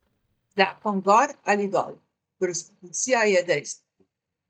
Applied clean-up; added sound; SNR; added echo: neural mask model DeepFilterNet 3.